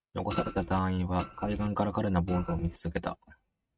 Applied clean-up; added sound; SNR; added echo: neural mask model RNNoise.